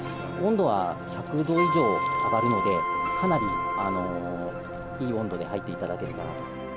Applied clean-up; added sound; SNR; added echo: none; Wind instrument, woodwind instrument; 0 dB; none.